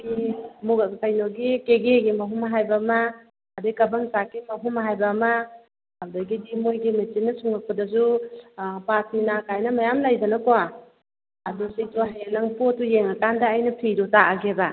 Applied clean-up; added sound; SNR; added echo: none; none; none; none.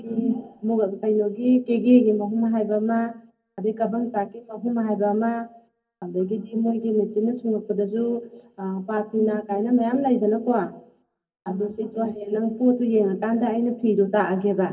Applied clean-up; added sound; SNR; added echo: none; none; none; reverberation time 0.3 s.